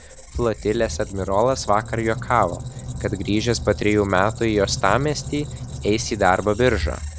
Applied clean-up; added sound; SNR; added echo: none; Squeak; 10 dB; none.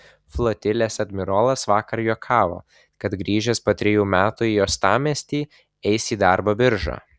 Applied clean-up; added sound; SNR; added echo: none; none; none; none.